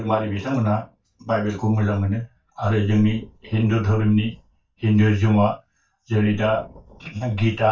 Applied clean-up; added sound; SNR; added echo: neural mask model DeepFilterNet 3.